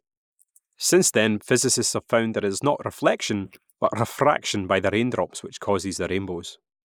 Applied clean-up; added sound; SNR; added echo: neural mask model Resemble Enhance denoiser.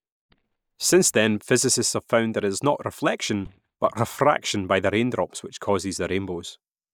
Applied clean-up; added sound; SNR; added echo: neural mask model DeepFilterNet 3.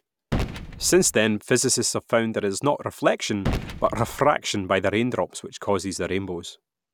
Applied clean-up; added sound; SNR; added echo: none; Gunshot, gunfire; 11 dB; none.